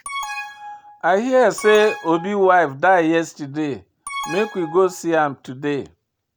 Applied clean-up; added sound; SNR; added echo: none; Alarm; 12 dB; none.